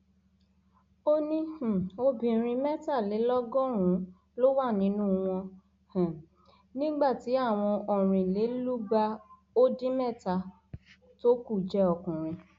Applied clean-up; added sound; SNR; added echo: none; none; none; none.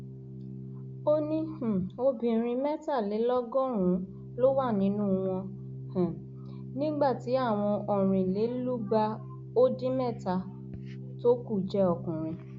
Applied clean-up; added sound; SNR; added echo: none; Organ; 12 dB; none.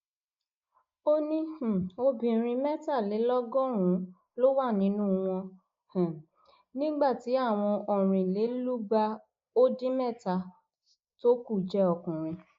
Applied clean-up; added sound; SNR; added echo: neural mask model Resemble Enhance denoiser.